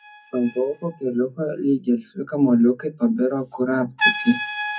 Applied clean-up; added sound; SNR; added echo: classical method WPE with log-MMSE.